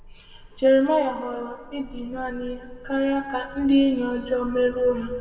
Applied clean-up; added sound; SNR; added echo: none; Ocean; 19 dB; reverberation time 1.8 s.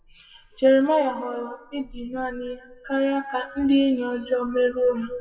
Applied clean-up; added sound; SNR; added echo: classical method WPE with log-MMSE.